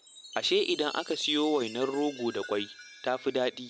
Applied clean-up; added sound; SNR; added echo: none; Chime; 17 dB; none.